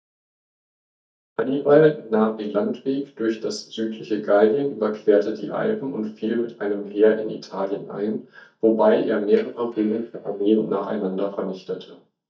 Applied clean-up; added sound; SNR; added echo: neural mask model DeepFilterNet 3.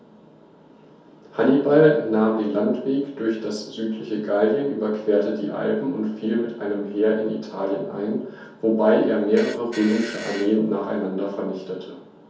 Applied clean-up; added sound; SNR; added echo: none; Fart; 16 dB; reverberation time 0.6 s.